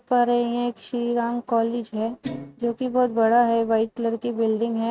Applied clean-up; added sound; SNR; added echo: neural mask model RNNoise.